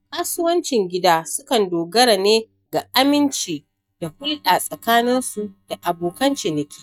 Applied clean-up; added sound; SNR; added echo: neural mask model DeepFilterNet 3.